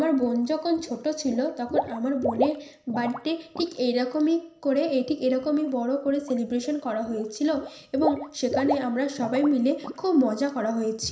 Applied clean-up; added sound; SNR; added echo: none; Water / Liquid; 10 dB; reverberation time 0.5 s.